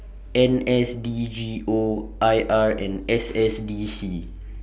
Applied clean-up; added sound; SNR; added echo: none; none; none; none.